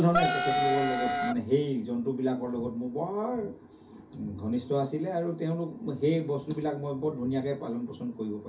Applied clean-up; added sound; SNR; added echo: none; Wind instrument, woodwind instrument; -3 dB; reverberation time 0.3 s.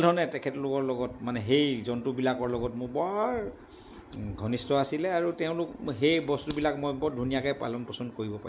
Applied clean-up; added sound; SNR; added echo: none; none; none; none.